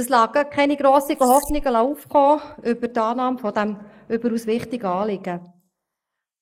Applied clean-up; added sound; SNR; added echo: neural mask model Resemble Enhance denoiser.